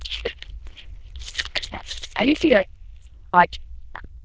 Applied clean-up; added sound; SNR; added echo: neural diffusion model UNIVERSE++.